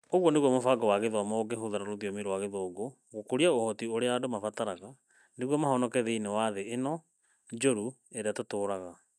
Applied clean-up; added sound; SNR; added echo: neural mask model DeepFilterNet 3.